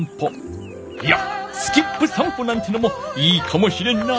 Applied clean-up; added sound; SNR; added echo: none; none; none; none.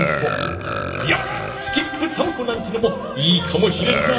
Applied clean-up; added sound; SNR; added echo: none; Burping, eructation; 5 dB; reverberation time 2.7 s.